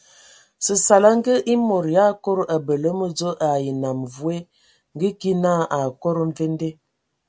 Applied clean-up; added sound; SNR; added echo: none; none; none; none.